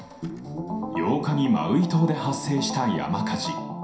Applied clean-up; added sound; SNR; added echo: none; Guitar; 15 dB; reverberation time 0.5 s.